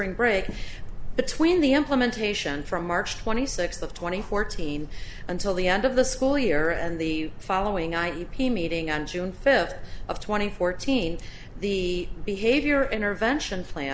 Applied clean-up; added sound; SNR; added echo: none; none; none; none.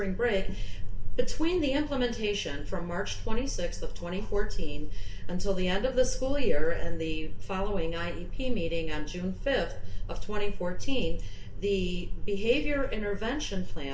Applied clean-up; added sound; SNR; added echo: none; none; none; reverberation time 0.2 s.